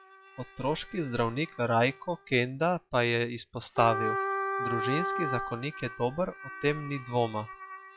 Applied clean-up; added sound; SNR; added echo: classical method log-MMSE.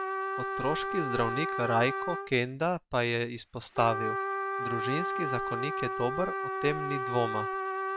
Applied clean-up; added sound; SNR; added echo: none; Trumpet; 2 dB; none.